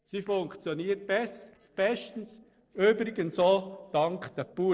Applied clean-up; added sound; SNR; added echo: neural separator model SepFormer DNS4.